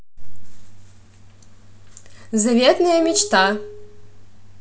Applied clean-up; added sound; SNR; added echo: none; Glass; 12 dB; none.